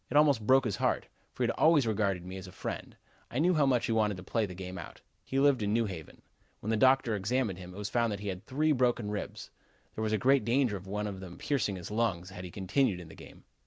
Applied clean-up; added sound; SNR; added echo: none; none; none; none.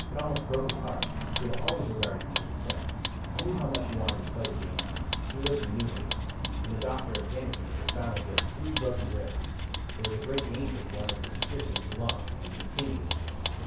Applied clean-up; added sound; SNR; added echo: none; Vehicle; -5 dB; reverberation time 0.6 s.